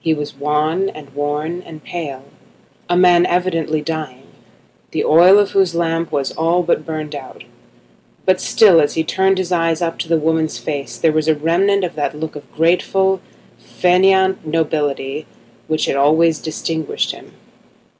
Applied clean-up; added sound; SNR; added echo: none; none; none; none.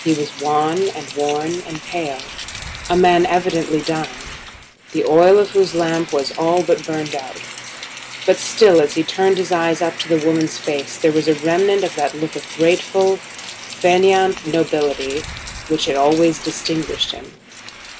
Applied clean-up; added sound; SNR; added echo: none; Rain; 14 dB; none.